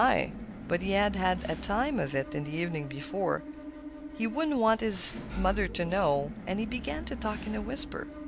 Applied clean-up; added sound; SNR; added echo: none; Engine / Mechanisms; 12 dB; none.